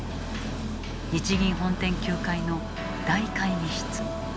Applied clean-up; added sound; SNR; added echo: none; Train; 7 dB; none.